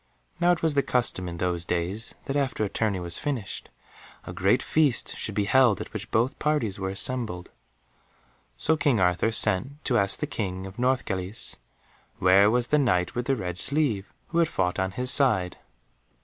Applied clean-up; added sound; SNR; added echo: none; none; none; none.